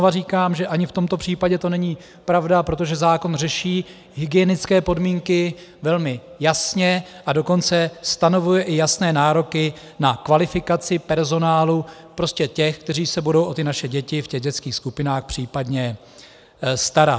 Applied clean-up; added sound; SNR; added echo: none; none; none; none.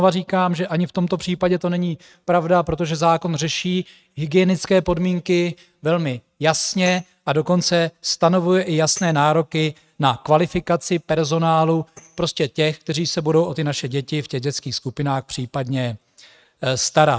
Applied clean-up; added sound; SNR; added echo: neural mask model RNNoise.